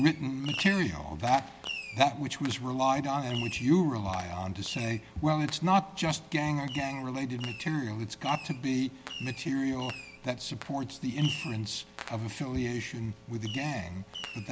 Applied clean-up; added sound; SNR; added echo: none; Fireworks; 14 dB; none.